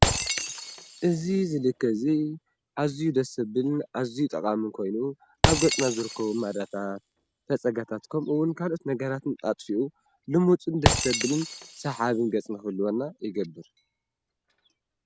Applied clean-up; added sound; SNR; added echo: none; Shatter; 5 dB; none.